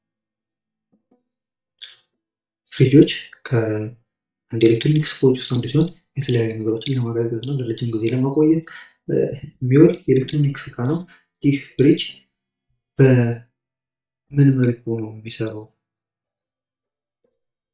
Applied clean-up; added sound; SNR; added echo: neural mask model DeepFilterNet 3.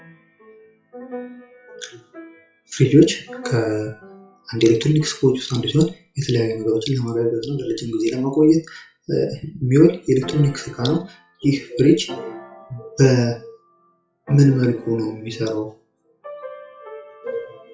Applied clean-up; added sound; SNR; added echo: classical method WPE with log-MMSE.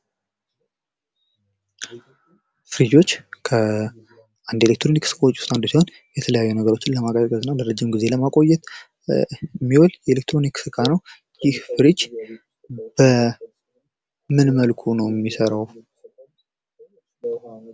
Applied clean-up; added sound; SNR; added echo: none; none; none; none.